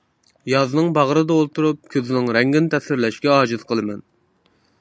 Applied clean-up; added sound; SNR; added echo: none; none; none; none.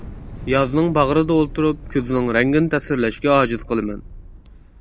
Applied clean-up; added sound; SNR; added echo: none; Thunder / Explosion; 16 dB; none.